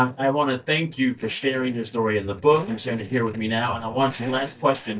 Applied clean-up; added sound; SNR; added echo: neural mask model DeepFilterNet 3.